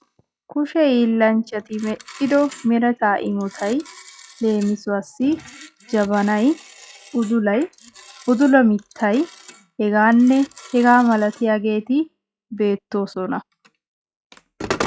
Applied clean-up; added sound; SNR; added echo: classical method log-MMSE.